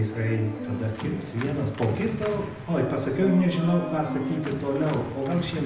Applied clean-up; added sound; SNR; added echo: none; Organ; 8 dB; reverberation time 0.8 s.